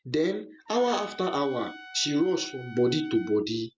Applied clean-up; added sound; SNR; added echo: none; Trumpet; 19 dB; none.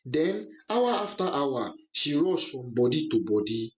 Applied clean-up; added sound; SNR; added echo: none; none; none; none.